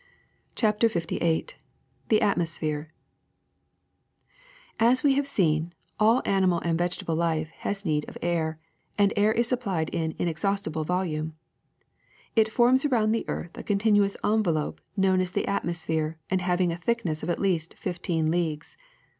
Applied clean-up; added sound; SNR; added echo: none; none; none; none.